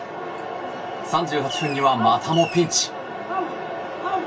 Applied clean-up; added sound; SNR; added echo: none; Fireworks; 10 dB; reverberation time 0.1 s.